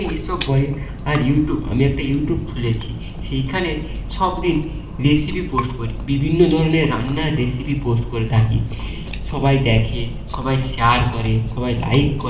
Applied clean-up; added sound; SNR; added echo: none; Chewing, mastication; 8 dB; reverberation time 0.9 s.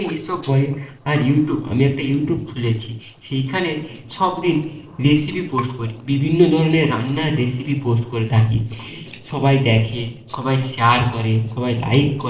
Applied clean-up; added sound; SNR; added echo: neural separator model SepFormer DNS4.